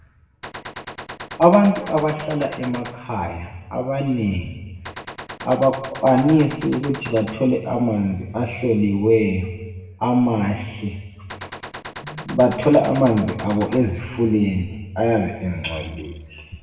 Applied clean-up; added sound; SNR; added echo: none; Gunshot, gunfire; 14 dB; reverberation time 1.2 s.